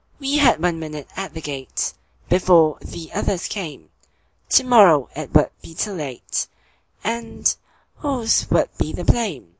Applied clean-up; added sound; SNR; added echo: none; none; none; none.